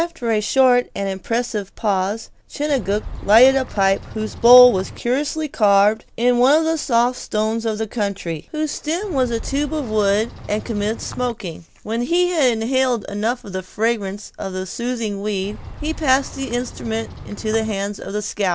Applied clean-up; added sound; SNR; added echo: none; Bird vocalization, bird call, bird song; 13 dB; none.